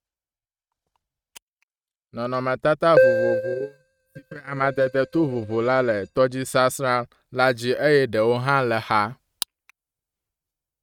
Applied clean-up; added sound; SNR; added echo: neural mask model RNNoise.